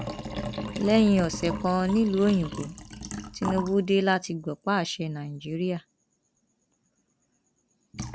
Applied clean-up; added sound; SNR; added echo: none; Liquid; 11 dB; none.